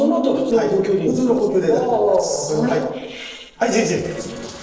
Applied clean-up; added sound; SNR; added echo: neural separator model SepFormer DNS4.